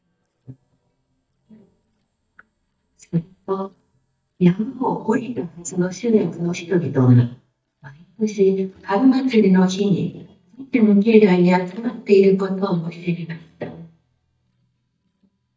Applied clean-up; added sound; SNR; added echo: neural mask model DeepFilterNet 3.